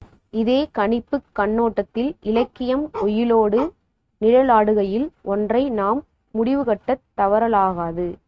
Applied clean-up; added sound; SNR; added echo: neural mask model RNNoise.